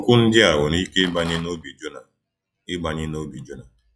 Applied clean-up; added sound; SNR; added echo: classical method log-MMSE.